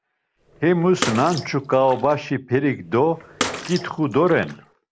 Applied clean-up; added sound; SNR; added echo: none; Bathtub (filling or washing) / Water / Splash, splatter; 11 dB; none.